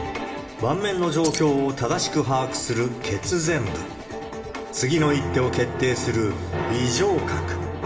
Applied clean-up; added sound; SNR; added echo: none; Keys jangling; 13 dB; reverberation time 0.9 s.